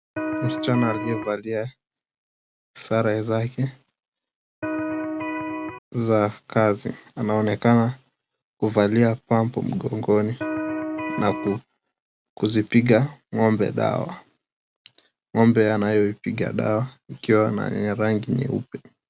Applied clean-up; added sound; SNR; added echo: none; Electric guitar; 4 dB; none.